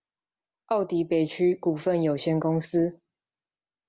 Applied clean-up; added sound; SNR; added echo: none; none; none; none.